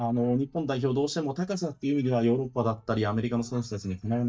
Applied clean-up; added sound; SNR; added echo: neural mask model DeepFilterNet 3.